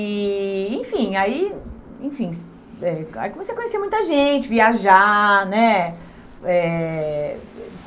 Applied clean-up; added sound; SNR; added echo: none; none; none; none.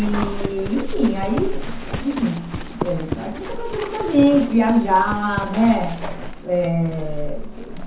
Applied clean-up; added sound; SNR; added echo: none; Livestock, farm animals, working animals; 6 dB; reverberation time 0.9 s.